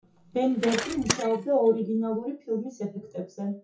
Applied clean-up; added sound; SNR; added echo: classical method WPE with log-MMSE.